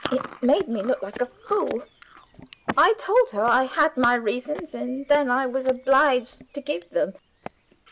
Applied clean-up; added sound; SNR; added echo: none; Walk, footsteps + Chewing, mastication; 16 dB; none.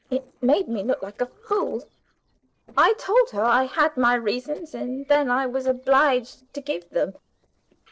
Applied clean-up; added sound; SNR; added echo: neural separator model SepFormer DNS4.